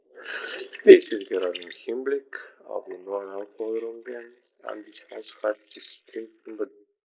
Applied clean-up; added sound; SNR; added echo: neural mask model Resemble Enhance denoiser.